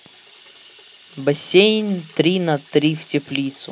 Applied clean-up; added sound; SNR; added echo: none; none; none; none.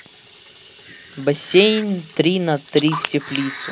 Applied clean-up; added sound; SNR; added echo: none; Camera; 12 dB; none.